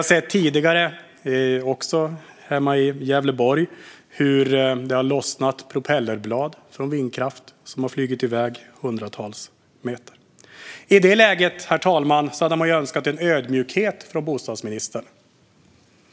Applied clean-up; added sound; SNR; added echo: none; none; none; none.